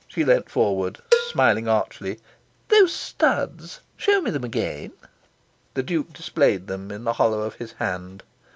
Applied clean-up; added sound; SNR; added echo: none; Cowbell; 5 dB; none.